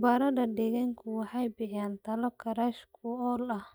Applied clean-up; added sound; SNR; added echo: neural mask model DeepFilterNet 3.